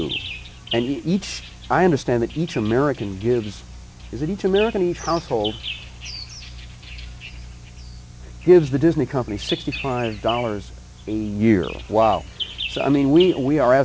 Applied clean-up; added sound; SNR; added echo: none; Bird vocalization, bird call, bird song; 15 dB; none.